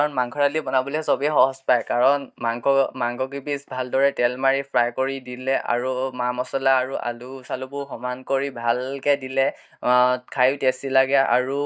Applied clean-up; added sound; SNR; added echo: neural mask model DeepFilterNet 3.